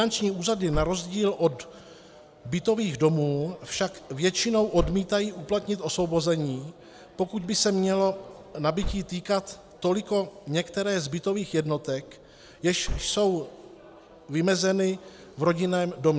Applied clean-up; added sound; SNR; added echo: none; Slam / Car; 15 dB; none.